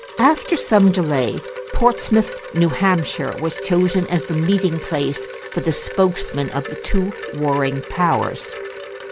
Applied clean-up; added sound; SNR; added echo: none; Wind chime; 12 dB; none.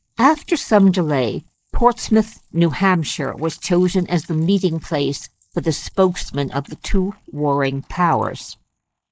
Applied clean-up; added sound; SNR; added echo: neural mask model Resemble Enhance denoiser.